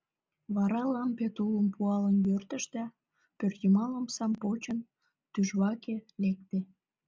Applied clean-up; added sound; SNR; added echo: none; none; none; none.